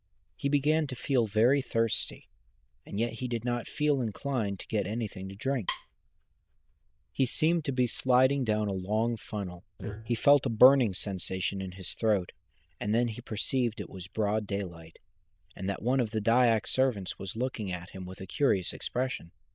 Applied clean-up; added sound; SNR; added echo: neural diffusion model UNIVERSE++.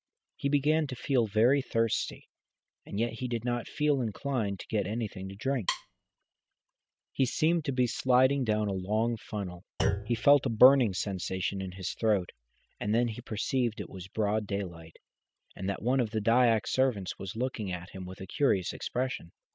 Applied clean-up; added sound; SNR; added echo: none; Thump, thud + Wood; 10 dB; none.